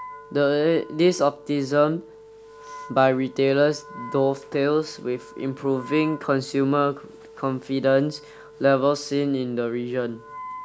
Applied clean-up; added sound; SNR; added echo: none; Wind instrument, woodwind instrument; 19 dB; none.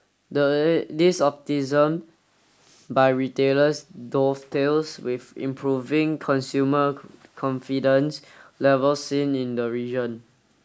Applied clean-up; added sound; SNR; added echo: neural mask model Resemble Enhance denoiser.